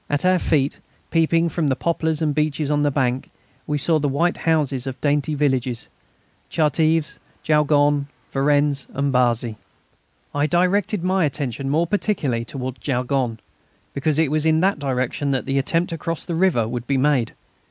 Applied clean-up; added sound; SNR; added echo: none; none; none; none.